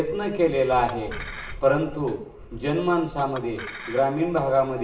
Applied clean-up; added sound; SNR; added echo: none; Chink, clink; 18 dB; reverberation time 0.7 s.